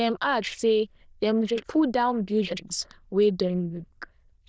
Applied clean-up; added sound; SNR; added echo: neural diffusion model UNIVERSE++.